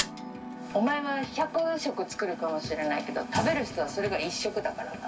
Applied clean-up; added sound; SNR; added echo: none; Fire; 16 dB; reverberation time 0.2 s.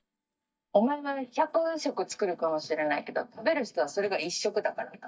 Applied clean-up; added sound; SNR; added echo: neural mask model DeepFilterNet 3.